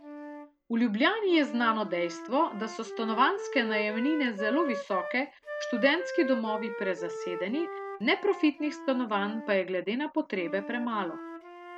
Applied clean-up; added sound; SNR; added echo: none; Wind instrument, woodwind instrument; 10 dB; none.